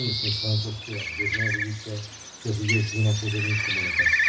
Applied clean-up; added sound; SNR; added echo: none; Bird; -1 dB; reverberation time 0.4 s.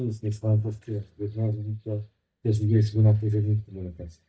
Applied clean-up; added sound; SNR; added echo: neural mask model DeepFilterNet 3.